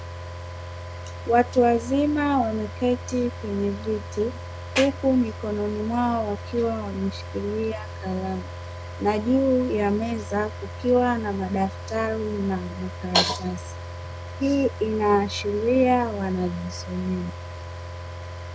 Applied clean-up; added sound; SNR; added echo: none; Car; 10 dB; none.